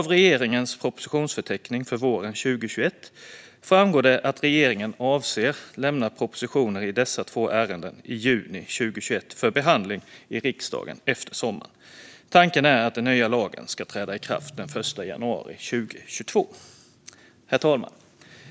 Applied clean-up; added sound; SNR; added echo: none; none; none; none.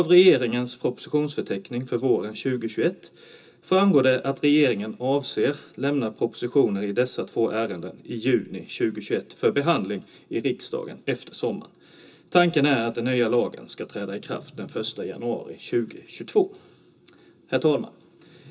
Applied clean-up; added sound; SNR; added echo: none; none; none; reverberation time 0.2 s.